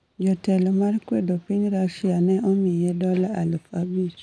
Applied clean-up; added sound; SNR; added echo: none; none; none; none.